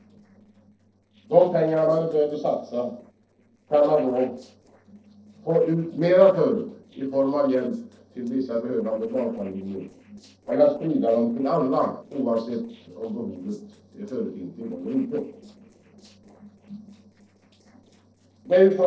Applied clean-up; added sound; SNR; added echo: neural separator model SepFormer DNS4.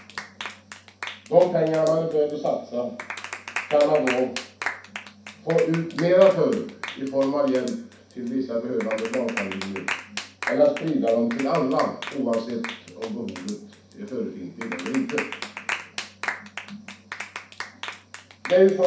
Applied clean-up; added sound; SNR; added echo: none; Clapping; 12 dB; reverberation time 0.6 s.